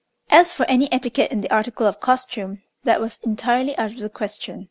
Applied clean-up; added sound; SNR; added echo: none; none; none; none.